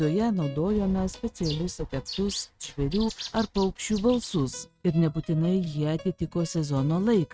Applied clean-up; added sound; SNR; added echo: neural mask model RNNoise.